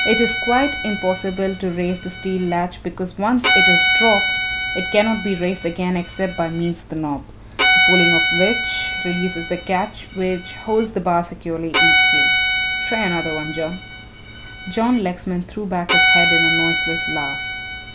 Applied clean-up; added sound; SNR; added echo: none; Bowed string instrument; -2 dB; none.